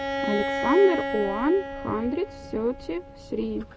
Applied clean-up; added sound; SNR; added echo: none; Bowed string instrument; 6 dB; none.